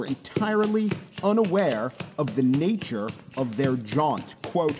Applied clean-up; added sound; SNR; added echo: none; Run; 12 dB; reverberation time 1.2 s.